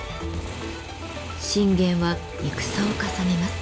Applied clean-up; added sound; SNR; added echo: none; Motorcycle; 8 dB; none.